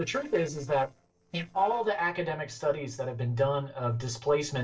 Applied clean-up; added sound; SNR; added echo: neural separator model SepFormer DNS4.